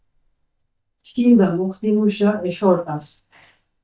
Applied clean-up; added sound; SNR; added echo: neural mask model DeepFilterNet 3.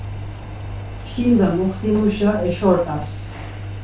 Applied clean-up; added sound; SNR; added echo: none; Engine; 9 dB; reverberation time 0.3 s.